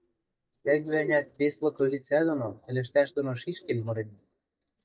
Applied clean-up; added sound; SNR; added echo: neural mask model DeepFilterNet 3.